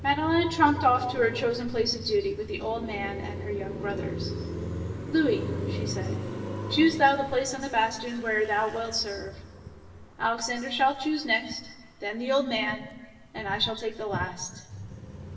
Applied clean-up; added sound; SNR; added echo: none; Car passing by; 9 dB; reverberation time 1.4 s.